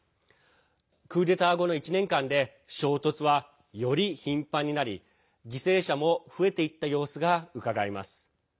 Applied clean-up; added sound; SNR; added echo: none; none; none; none.